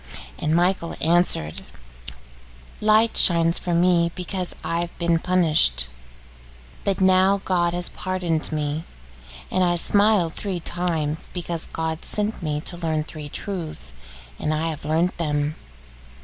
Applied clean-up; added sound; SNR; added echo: none; Fire; 18 dB; none.